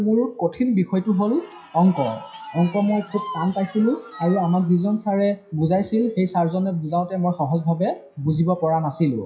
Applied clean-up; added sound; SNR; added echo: classical method WPE with log-MMSE.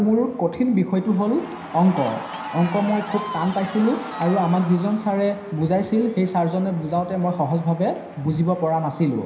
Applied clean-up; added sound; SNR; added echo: none; Crowd / Cheering; 15 dB; reverberation time 0.9 s.